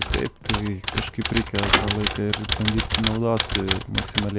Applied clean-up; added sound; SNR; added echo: none; Thump, thud + Typewriter; 0 dB; none.